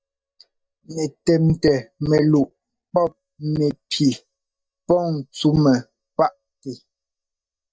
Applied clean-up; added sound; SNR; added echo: neural mask model DeepFilterNet 3.